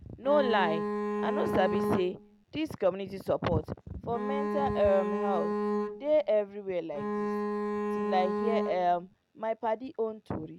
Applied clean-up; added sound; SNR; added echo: none; Bowed string instrument; 1 dB; none.